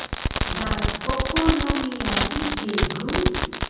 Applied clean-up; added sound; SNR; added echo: none; Fireworks; -3 dB; reverberation time 1.3 s.